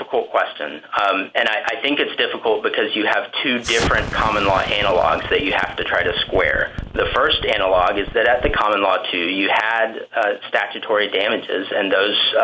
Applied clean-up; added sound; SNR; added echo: none; Explosion; 14 dB; none.